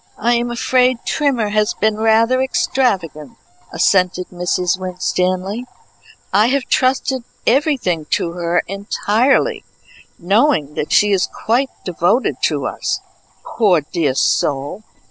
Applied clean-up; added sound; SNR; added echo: neural separator model SepFormer DNS4.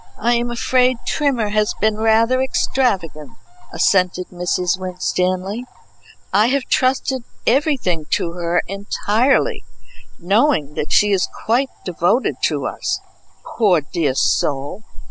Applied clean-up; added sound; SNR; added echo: none; Cricket / Frog; 4 dB; none.